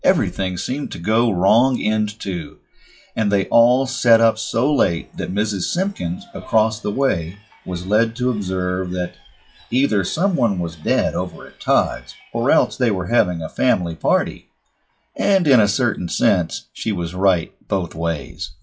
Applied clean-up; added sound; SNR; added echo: classical method WPE with log-MMSE.